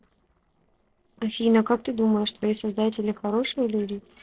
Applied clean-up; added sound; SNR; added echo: neural separator model SepFormer DNS4.